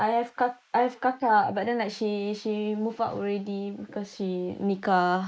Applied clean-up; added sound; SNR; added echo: neural mask model Resemble Enhance denoiser.